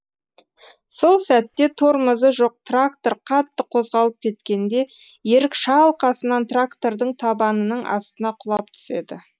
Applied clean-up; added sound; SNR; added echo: neural mask model Resemble Enhance denoiser.